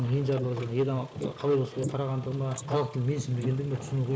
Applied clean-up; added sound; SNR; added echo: neural mask model Resemble Enhance denoiser.